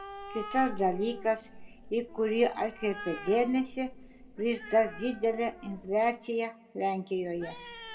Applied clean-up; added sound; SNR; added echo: none; Animal; 14 dB; reverberation time 2.3 s.